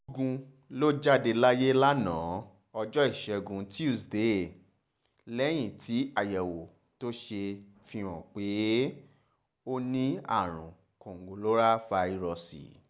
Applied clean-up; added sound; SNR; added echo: none; none; none; none.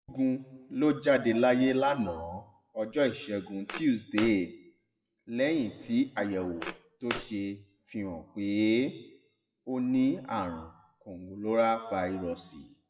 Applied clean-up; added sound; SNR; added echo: classical method WPE with log-MMSE.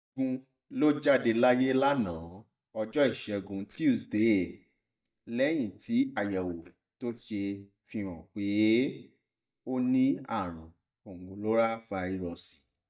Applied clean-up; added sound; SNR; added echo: neural mask model DeepFilterNet 3.